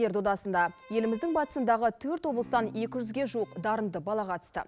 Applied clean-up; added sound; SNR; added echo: none; Bowed string instrument; 19 dB; none.